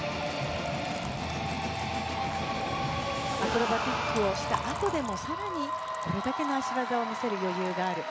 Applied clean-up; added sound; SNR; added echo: none; Liquid; 16 dB; none.